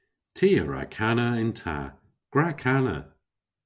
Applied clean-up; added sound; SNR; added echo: none; none; none; none.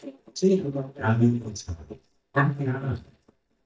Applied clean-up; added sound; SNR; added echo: neural mask model DeepFilterNet 3.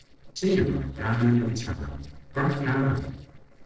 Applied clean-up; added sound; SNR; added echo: neural separator model SepFormer DNS4.